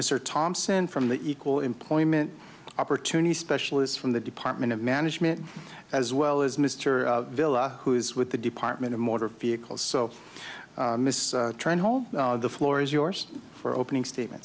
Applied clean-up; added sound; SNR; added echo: none; none; none; none.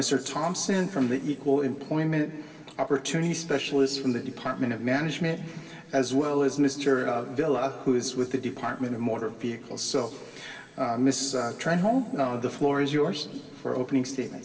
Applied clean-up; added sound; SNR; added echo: none; none; none; reverberation time 2.6 s.